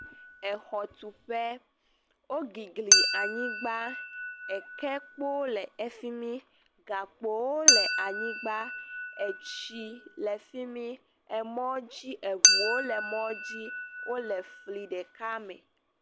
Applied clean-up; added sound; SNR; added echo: none; Chink, clink; -4 dB; none.